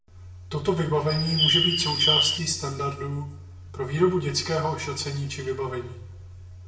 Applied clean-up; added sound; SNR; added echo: none; Bird; -4 dB; reverberation time 0.8 s.